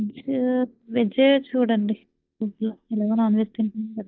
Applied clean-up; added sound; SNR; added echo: neural mask model DeepFilterNet 3.